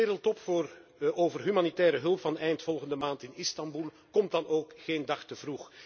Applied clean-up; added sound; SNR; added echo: none; none; none; none.